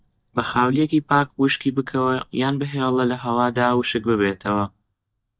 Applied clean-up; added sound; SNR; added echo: neural mask model DeepFilterNet 3.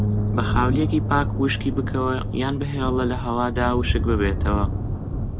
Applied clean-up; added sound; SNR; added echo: none; Bass guitar + Thunder; -1 dB; none.